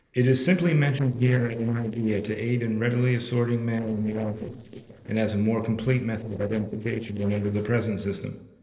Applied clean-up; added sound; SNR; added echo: neural separator model SepFormer DNS4.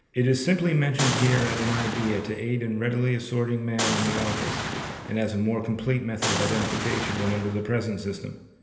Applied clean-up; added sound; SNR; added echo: none; Boom; 3 dB; reverberation time 1.4 s.